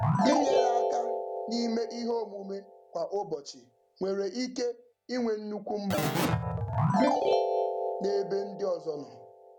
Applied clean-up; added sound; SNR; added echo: none; Keyboard (musical); -3 dB; none.